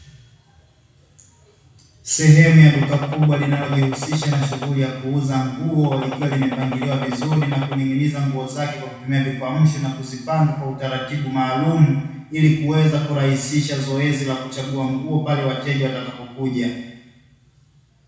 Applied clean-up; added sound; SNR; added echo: none; Gunshot, gunfire; 12 dB; reverberation time 1.0 s.